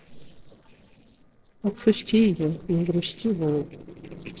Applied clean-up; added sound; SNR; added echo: neural separator model SepFormer DNS4.